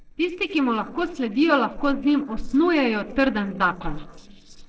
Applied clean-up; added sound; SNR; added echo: neural separator model SepFormer DNS4.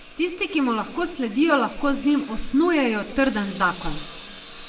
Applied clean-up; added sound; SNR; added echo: none; Engine; 13 dB; reverberation time 1.5 s.